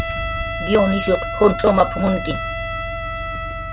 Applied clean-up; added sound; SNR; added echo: none; Engine starting / Car + Trumpet; 5 dB; none.